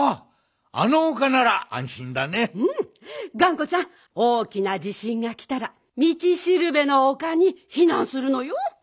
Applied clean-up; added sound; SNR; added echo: none; none; none; none.